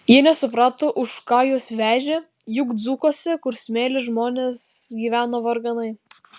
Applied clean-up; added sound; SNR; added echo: none; none; none; none.